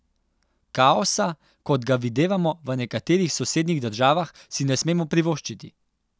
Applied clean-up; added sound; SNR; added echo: none; none; none; none.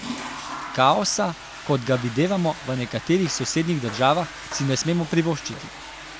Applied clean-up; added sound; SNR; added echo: none; Toilet flush / Water; 12 dB; none.